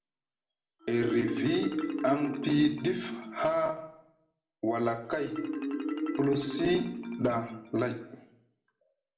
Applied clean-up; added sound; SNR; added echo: none; Marimba, xylophone; 6 dB; reverberation time 0.6 s.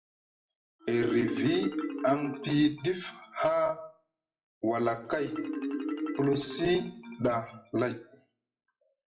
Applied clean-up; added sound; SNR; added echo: classical method WPE with log-MMSE.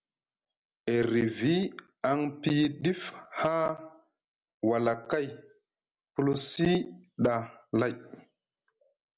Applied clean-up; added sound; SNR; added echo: none; none; none; none.